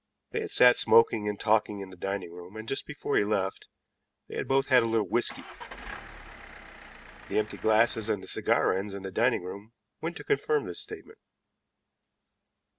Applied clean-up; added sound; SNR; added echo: none; Engine starting / Car; 15 dB; none.